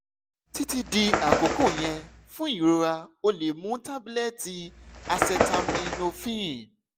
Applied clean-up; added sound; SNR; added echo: none; Bird; 1 dB; none.